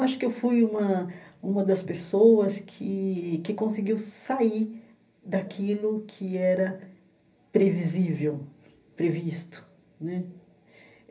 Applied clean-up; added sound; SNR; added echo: none; none; none; reverberation time 0.3 s.